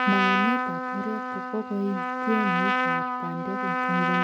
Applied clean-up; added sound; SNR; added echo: none; Trumpet; -3 dB; none.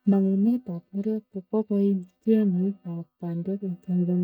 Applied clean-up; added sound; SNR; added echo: neural mask model DeepFilterNet 3.